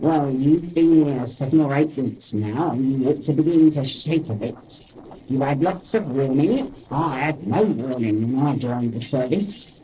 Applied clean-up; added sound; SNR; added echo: neural separator model SepFormer DNS4.